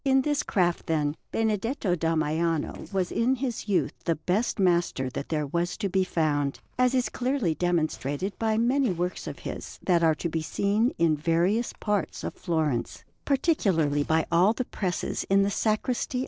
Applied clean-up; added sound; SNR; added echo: neural separator model SepFormer DNS4.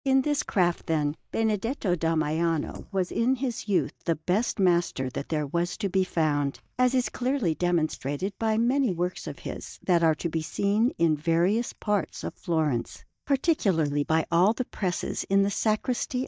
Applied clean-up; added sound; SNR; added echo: neural mask model DeepFilterNet 3.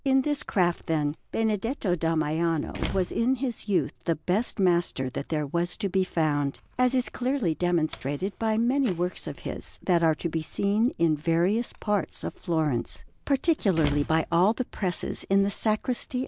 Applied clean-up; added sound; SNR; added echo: none; Slam; 17 dB; none.